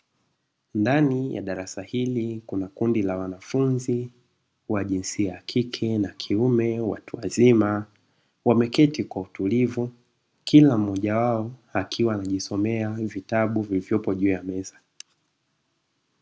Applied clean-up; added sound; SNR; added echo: none; none; none; none.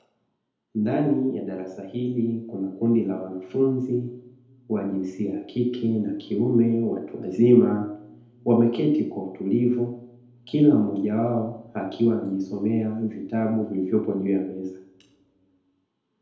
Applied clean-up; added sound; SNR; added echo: none; none; none; reverberation time 2.1 s.